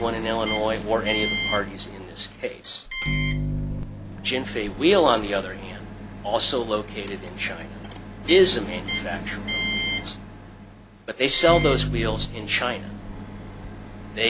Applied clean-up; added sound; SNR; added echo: none; Microwave oven; 5 dB; none.